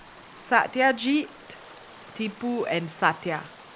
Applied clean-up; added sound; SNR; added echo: none; Stream / Ocean; 20 dB; none.